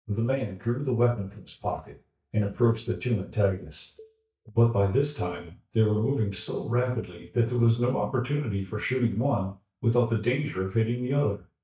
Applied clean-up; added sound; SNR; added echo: neural mask model DeepFilterNet 3.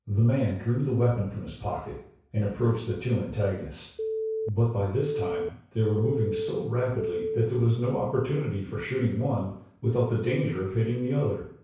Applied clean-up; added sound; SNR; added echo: none; Telephone; 5 dB; reverberation time 0.6 s.